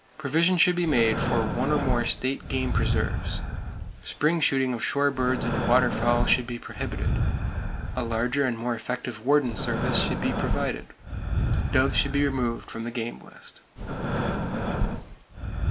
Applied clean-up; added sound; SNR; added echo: none; Breathing; 1 dB; none.